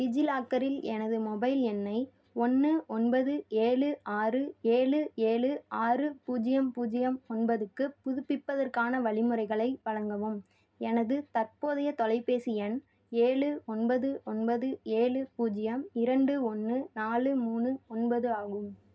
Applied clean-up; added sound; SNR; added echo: none; none; none; reverberation time 0.3 s.